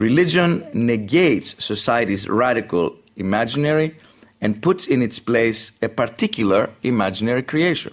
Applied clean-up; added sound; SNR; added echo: none; none; none; none.